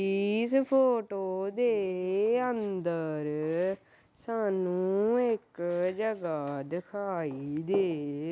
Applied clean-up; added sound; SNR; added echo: none; none; none; none.